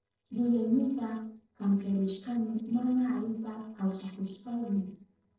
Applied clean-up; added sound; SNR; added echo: neural separator model SepFormer DNS4.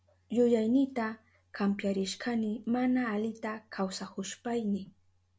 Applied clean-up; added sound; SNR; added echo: none; none; none; none.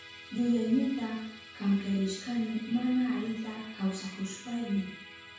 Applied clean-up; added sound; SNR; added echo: none; Musical instrument; 17 dB; reverberation time 0.6 s.